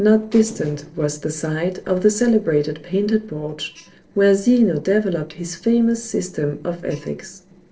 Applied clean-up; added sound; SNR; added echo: neural separator model SepFormer DNS4.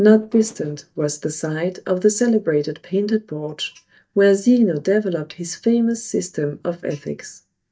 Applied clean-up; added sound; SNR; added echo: neural mask model DeepFilterNet 3.